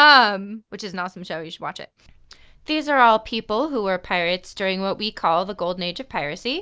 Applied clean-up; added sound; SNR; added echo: none; none; none; none.